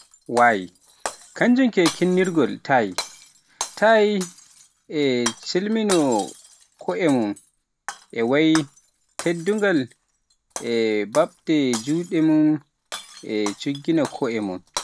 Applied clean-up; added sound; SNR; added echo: none; Shatter; 14 dB; none.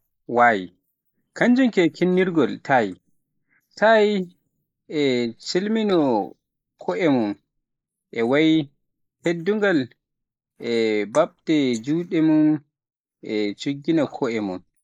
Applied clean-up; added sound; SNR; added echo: neural mask model Resemble Enhance denoiser.